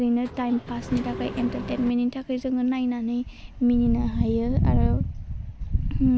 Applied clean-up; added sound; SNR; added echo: none; Engine; 11 dB; none.